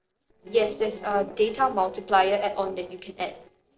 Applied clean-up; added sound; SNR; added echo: neural separator model SepFormer DNS4.